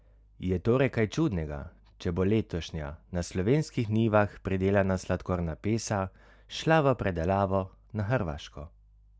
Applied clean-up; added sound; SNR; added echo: none; none; none; none.